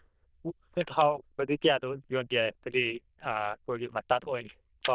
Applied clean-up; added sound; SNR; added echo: neural diffusion model UNIVERSE++.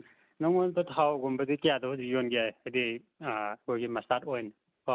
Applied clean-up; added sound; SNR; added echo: none; none; none; none.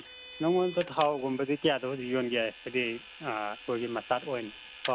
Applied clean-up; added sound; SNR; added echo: none; Vehicle; 15 dB; none.